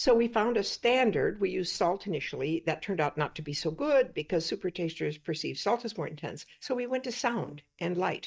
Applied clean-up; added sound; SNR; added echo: neural mask model DeepFilterNet 3.